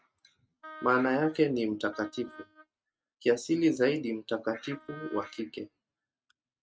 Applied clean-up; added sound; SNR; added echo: neural mask model RNNoise.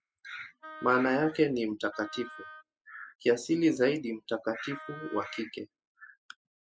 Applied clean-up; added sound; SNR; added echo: classical method spectral subtraction.